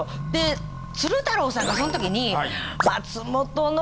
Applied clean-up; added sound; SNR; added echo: none; Accelerating, revving, vroom; 10 dB; none.